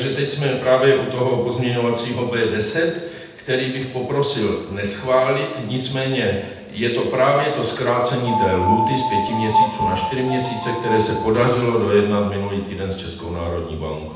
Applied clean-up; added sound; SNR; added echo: none; Piano; 1 dB; reverberation time 0.9 s.